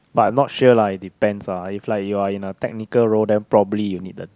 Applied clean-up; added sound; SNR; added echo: none; none; none; none.